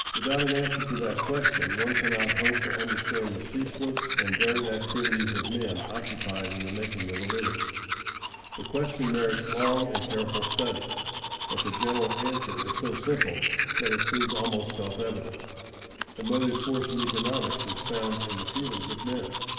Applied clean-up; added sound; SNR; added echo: none; Domestic sounds, home sounds; -1 dB; reverberation time 2.7 s.